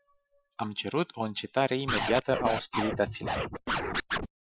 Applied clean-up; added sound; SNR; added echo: classical method Wiener filter.